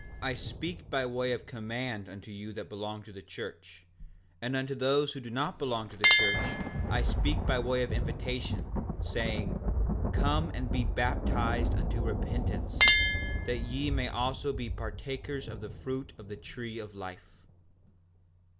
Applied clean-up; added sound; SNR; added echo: none; Thunder + Chink, clink; -5 dB; none.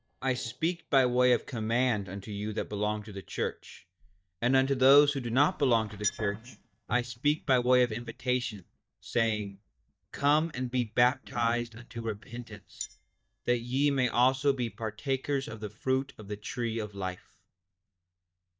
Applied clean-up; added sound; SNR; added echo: neural mask model DeepFilterNet 3.